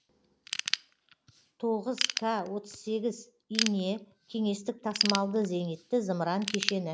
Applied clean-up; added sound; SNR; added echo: none; Ratchet, pawl / Tools; 5 dB; none.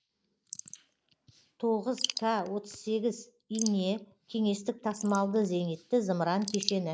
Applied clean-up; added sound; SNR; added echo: neural mask model Resemble Enhance denoiser.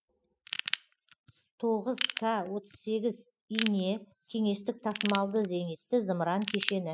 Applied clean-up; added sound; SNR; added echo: classical method spectral subtraction.